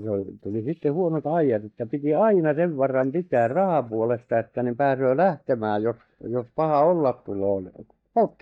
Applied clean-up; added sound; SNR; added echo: neural mask model DeepFilterNet 3.